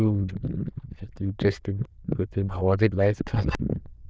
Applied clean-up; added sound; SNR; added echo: neural diffusion model UNIVERSE++.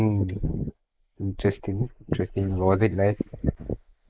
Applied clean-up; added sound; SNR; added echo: neural mask model Resemble Enhance denoiser.